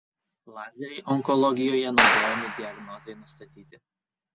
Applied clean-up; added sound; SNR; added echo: none; Clapping; -4 dB; none.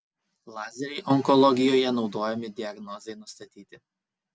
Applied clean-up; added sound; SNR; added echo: none; none; none; none.